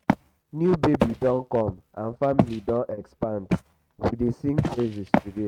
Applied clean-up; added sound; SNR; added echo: neural mask model RNNoise.